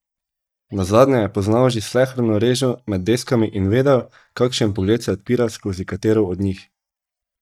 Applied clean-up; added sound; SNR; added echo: neural mask model DeepFilterNet 3.